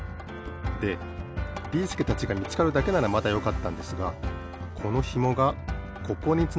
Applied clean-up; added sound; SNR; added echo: none; none; none; none.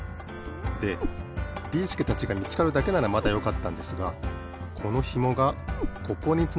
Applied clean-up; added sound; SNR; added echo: none; Meow; 9 dB; none.